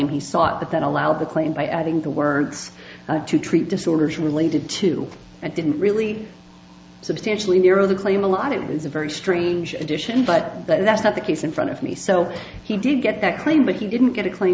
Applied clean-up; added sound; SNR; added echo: none; none; none; none.